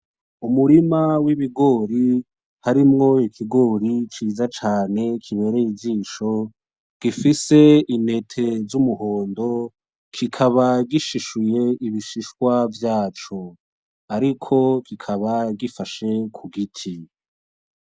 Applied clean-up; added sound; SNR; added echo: none; none; none; none.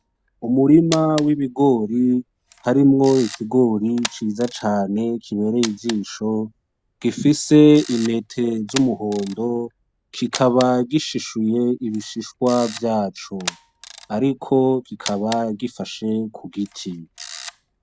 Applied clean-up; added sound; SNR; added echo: none; Camera; 18 dB; none.